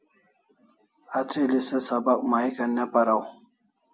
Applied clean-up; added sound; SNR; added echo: none; none; none; none.